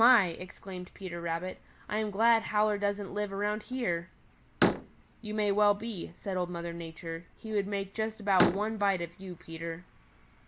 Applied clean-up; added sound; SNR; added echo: none; Slam; 5 dB; none.